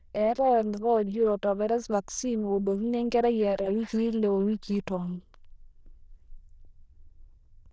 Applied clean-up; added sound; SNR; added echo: neural diffusion model UNIVERSE++.